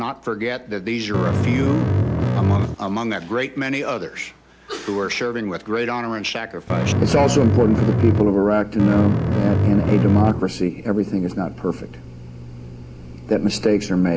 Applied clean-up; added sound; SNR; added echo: none; Bass guitar; -2 dB; none.